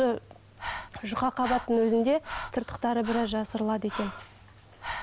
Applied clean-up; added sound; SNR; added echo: none; Breathing; 12 dB; none.